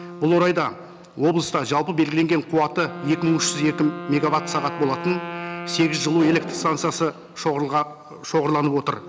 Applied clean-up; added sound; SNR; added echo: none; Wind instrument, woodwind instrument; 13 dB; none.